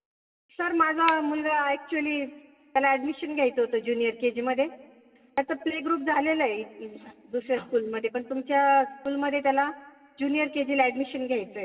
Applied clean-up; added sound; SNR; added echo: none; Finger snapping; 9 dB; reverberation time 1.6 s.